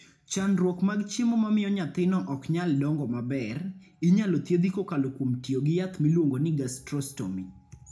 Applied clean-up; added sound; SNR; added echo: none; none; none; reverberation time 0.4 s.